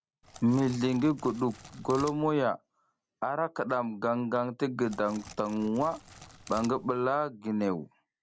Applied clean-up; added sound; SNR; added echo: none; Crackle; 20 dB; none.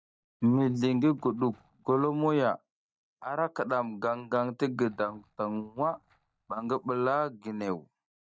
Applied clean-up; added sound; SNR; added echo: neural mask model DeepFilterNet 3.